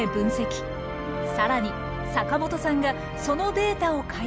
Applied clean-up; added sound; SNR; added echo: none; none; none; none.